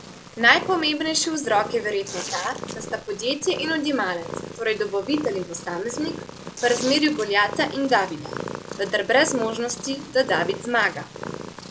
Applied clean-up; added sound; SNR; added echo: none; Tearing + Purr; 11 dB; none.